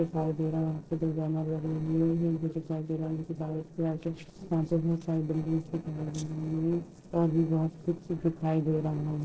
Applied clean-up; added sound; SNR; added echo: neural separator model SepFormer DNS4.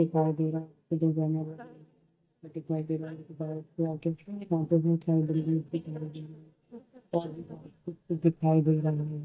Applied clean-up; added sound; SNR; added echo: neural mask model DeepFilterNet 3.